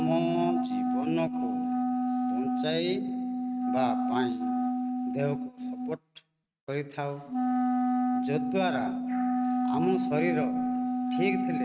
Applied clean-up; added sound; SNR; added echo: neural mask model RNNoise.